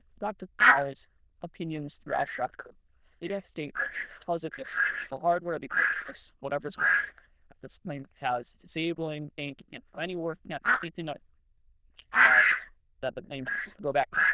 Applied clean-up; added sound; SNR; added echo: neural diffusion model UNIVERSE++.